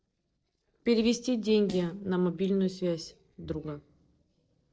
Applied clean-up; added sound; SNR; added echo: neural separator model SepFormer DNS4.